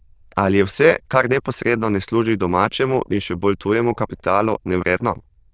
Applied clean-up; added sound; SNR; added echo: neural diffusion model UNIVERSE++.